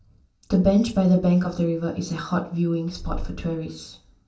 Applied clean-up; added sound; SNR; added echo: none; Purr; 9 dB; reverberation time 0.3 s.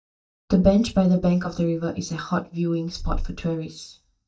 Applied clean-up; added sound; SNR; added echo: neural mask model DeepFilterNet 3.